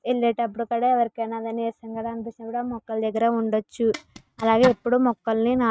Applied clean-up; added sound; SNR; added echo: neural mask model RNNoise.